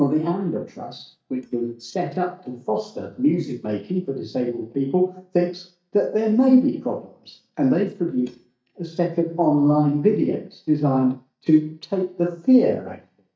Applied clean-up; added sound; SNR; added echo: neural mask model DeepFilterNet 3.